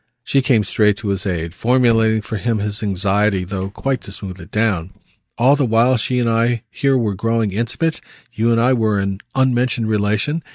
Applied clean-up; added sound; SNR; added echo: neural mask model DeepFilterNet 3.